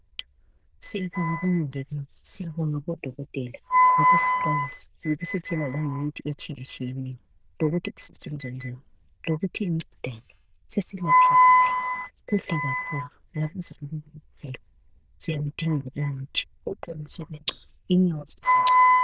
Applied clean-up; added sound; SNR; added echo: neural diffusion model UNIVERSE++.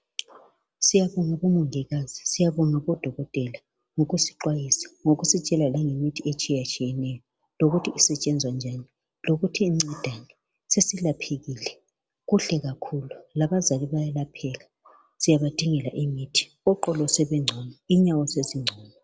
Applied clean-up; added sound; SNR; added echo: none; none; none; none.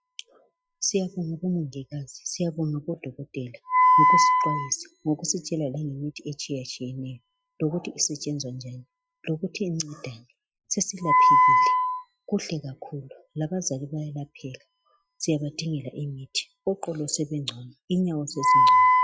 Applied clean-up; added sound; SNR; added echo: classical method Wiener filter.